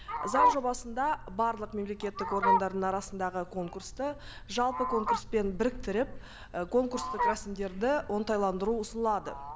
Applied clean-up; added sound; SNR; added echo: none; Fowl; 3 dB; none.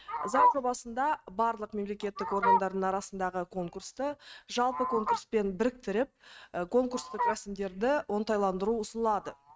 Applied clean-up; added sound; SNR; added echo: neural mask model RNNoise.